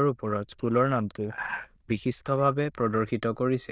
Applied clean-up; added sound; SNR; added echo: neural diffusion model UNIVERSE++.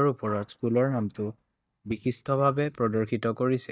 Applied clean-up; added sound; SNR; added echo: neural mask model DeepFilterNet 3.